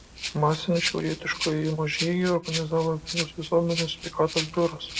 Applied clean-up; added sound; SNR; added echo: none; Rattle (instrument); 9 dB; reverberation time 0.9 s.